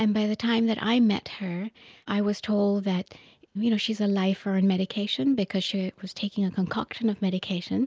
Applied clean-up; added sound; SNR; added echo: none; none; none; none.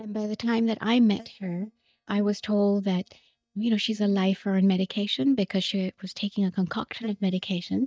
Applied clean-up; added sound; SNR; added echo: neural mask model DeepFilterNet 3.